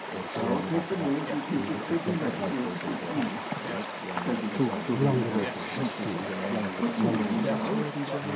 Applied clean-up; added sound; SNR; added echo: none; Chatter / Stream; -1 dB; reverberation time 0.5 s.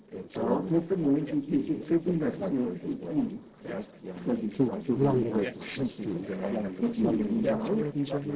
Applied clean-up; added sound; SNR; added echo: neural separator model SepFormer DNS4.